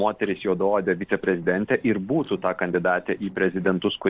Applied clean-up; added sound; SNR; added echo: neural separator model SepFormer DNS4.